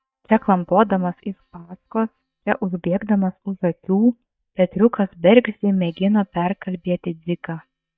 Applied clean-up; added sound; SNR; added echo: neural mask model DeepFilterNet 3.